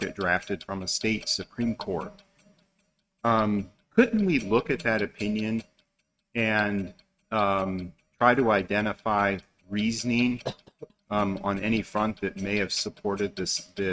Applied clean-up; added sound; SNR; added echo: neural mask model RNNoise.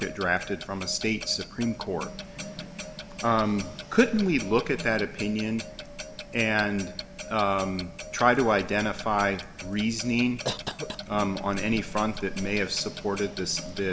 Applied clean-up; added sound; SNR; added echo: none; Clock + Cough; 12 dB; none.